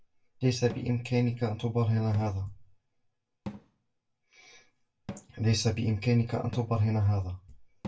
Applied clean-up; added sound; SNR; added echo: none; Cupboard open or close / Drawer open or close; 19 dB; reverberation time 0.2 s.